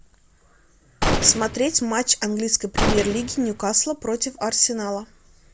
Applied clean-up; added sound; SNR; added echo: none; Gunshot, gunfire; 3 dB; none.